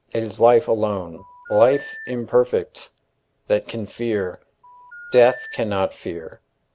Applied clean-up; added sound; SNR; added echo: none; Telephone; 19 dB; none.